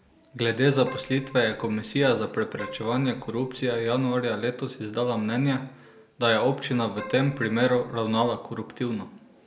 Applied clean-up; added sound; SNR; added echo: none; Keyboard (musical); 17 dB; none.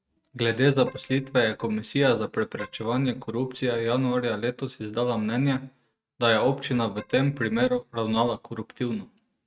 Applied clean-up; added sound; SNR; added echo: neural mask model RNNoise.